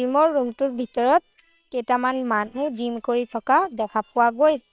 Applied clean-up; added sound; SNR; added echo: neural separator model SepFormer WHAM!.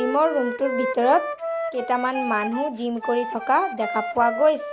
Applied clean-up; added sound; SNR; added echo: none; Wind instrument, woodwind instrument; 6 dB; none.